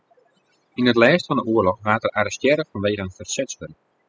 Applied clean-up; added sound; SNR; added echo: classical method spectral subtraction.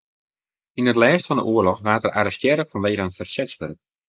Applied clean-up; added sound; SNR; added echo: neural mask model Resemble Enhance denoiser.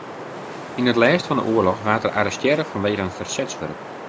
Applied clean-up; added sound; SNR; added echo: none; Wind; 12 dB; none.